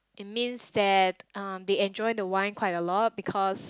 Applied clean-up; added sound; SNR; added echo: none; none; none; none.